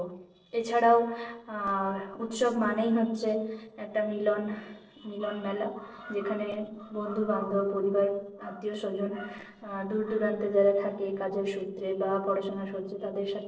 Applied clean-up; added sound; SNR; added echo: neural separator model SepFormer DNS4.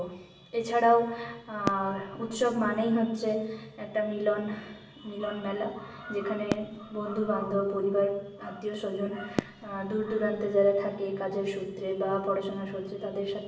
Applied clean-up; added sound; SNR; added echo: none; Fireworks; 9 dB; reverberation time 0.9 s.